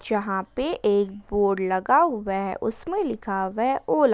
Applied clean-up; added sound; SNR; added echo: none; none; none; none.